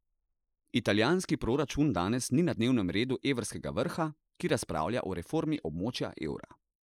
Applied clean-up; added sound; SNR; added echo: neural mask model Resemble Enhance denoiser.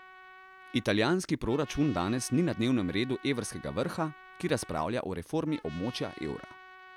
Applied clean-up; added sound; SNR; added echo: none; Trumpet; 20 dB; none.